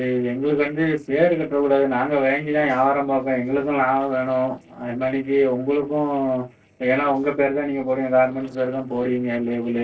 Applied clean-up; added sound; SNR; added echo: neural separator model SepFormer DNS4.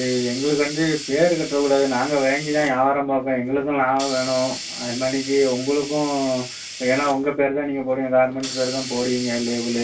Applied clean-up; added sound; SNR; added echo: none; Hiss; 12 dB; reverberation time 0.2 s.